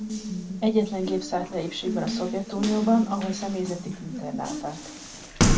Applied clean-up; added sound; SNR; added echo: none; Water tap, faucet; 1 dB; reverberation time 0.2 s.